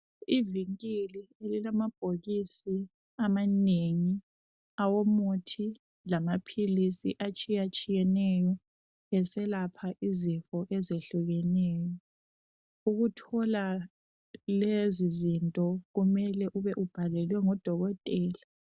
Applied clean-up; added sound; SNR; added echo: none; none; none; none.